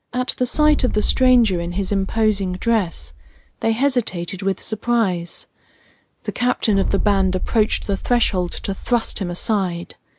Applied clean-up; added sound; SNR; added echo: none; Boom; 3 dB; none.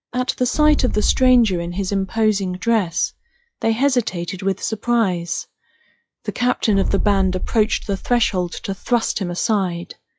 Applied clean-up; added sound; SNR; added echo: classical method log-MMSE.